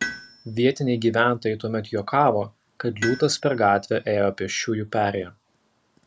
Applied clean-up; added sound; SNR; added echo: none; Tools; 16 dB; none.